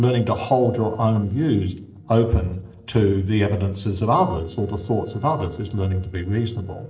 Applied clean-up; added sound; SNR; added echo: neural separator model SepFormer DNS4.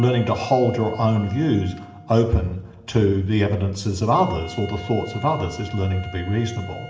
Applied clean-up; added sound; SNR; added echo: none; Wind instrument, woodwind instrument; 19 dB; reverberation time 1.3 s.